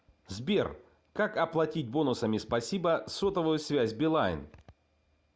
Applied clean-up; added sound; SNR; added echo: none; none; none; none.